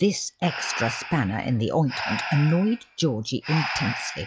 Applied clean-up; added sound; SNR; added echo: classical method log-MMSE.